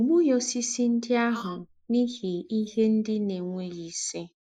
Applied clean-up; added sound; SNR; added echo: neural mask model Resemble Enhance denoiser.